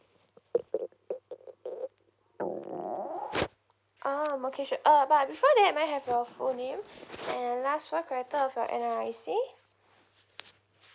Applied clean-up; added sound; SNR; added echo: none; none; none; none.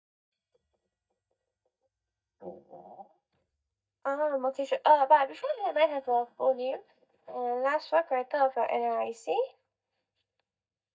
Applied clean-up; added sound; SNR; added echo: neural mask model DeepFilterNet 3.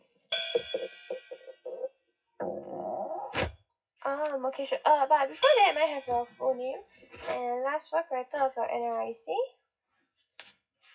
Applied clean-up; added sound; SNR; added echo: classical method WPE with log-MMSE.